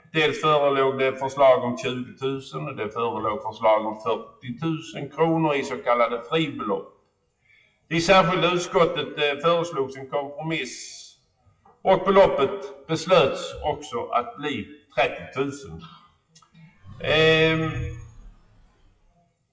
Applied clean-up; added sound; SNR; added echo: classical method WPE with log-MMSE.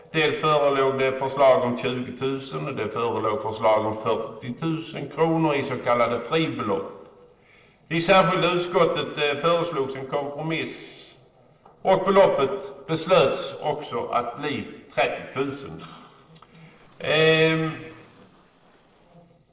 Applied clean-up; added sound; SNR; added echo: neural separator model SepFormer DNS4.